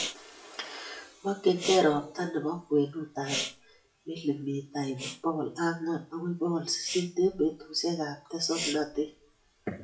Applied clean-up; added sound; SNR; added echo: classical method WPE with log-MMSE.